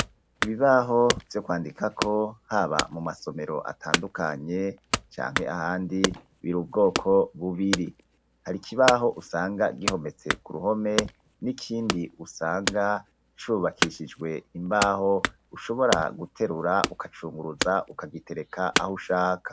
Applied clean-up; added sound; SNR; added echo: none; Wood / Domestic sounds, home sounds; 6 dB; none.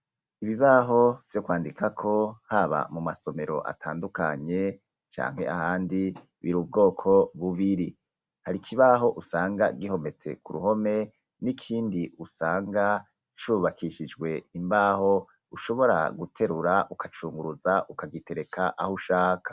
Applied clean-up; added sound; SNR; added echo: none; none; none; none.